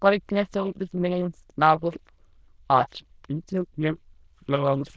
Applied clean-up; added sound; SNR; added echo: neural diffusion model UNIVERSE++.